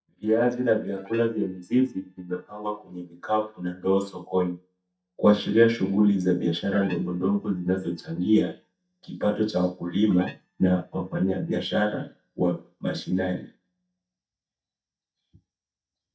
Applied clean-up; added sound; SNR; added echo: neural mask model DeepFilterNet 3.